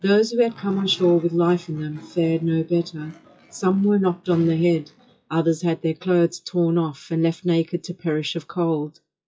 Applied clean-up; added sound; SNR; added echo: classical method WPE with log-MMSE.